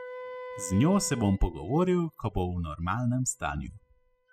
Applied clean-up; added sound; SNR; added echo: classical method spectral subtraction.